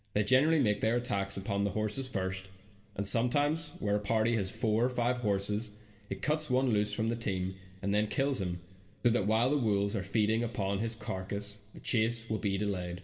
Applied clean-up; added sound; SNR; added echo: none; none; none; reverberation time 1.3 s.